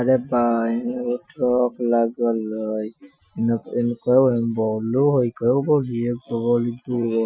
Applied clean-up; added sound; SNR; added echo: classical method Wiener filter.